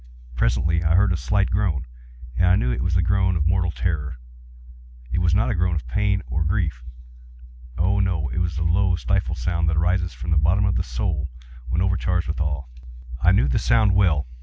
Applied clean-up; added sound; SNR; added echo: none; none; none; none.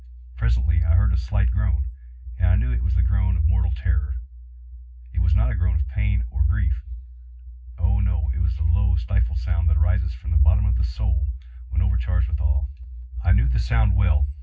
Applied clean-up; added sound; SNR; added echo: none; none; none; reverberation time 0.4 s.